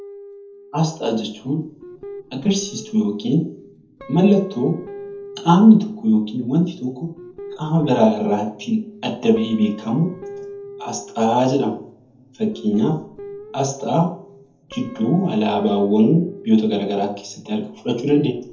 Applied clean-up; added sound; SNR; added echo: none; Guitar; 18 dB; reverberation time 0.7 s.